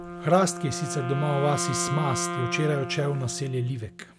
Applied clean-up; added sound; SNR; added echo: none; Wind instrument, woodwind instrument; 7 dB; none.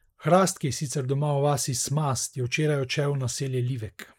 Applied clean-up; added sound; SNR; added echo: neural mask model Resemble Enhance denoiser.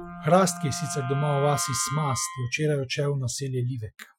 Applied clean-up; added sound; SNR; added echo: classical method Wiener filter.